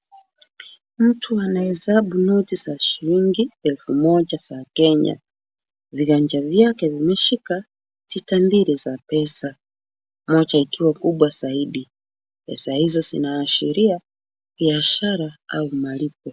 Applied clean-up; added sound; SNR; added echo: none; none; none; none.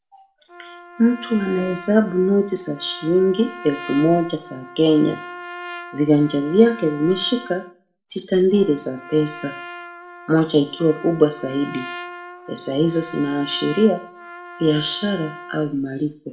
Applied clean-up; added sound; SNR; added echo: none; Trumpet; 16 dB; reverberation time 0.4 s.